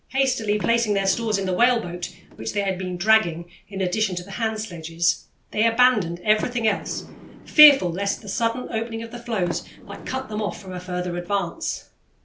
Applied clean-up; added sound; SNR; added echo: none; Sliding door; 14 dB; none.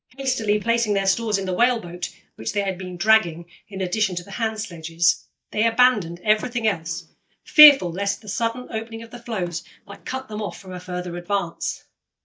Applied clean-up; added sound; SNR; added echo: neural mask model DeepFilterNet 3.